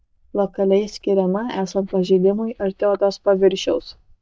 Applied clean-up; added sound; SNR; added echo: neural mask model DeepFilterNet 3.